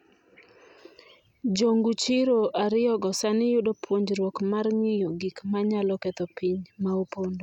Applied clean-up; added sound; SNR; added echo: none; none; none; none.